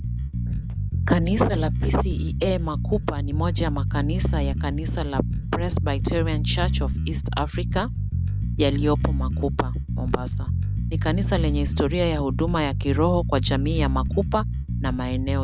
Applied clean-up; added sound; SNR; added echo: none; Bass guitar; -2 dB; none.